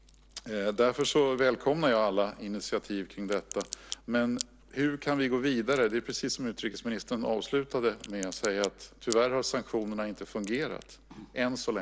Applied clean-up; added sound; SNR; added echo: none; Crack; 19 dB; none.